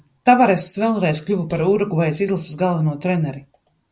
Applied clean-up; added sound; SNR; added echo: none; none; none; none.